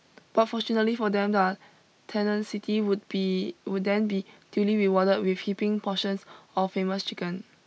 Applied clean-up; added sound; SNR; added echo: none; none; none; none.